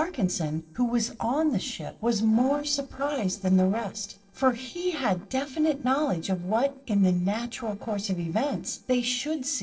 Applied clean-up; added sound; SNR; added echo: neural separator model SepFormer DNS4.